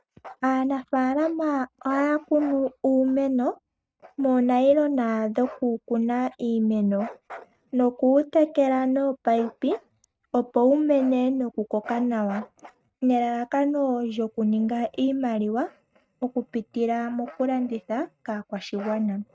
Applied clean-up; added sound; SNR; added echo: neural mask model RNNoise.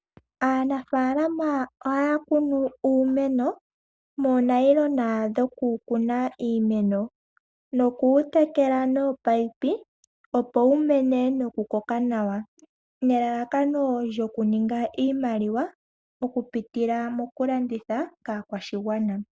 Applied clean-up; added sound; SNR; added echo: none; none; none; none.